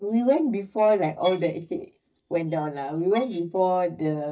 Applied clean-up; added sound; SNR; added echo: neural mask model DeepFilterNet 3.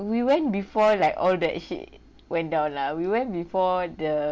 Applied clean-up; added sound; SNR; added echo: none; none; none; none.